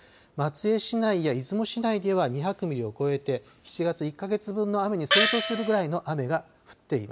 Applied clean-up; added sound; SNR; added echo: none; Gong; -3 dB; none.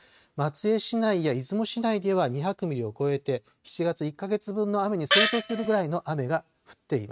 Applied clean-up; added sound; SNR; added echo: neural mask model RNNoise.